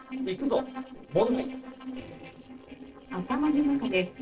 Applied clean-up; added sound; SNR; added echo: neural separator model SepFormer DNS4.